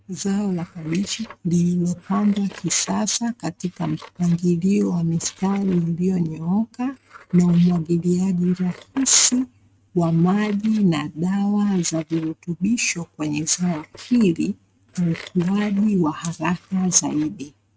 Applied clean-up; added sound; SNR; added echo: neural mask model RNNoise.